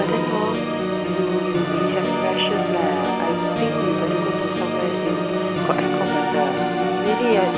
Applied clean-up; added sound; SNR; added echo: none; Organ; -5 dB; none.